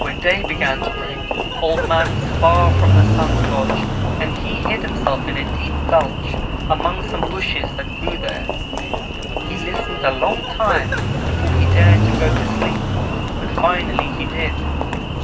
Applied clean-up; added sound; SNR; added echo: none; Engine; -4 dB; reverberation time 0.4 s.